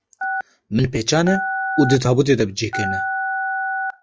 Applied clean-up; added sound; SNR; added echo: classical method log-MMSE.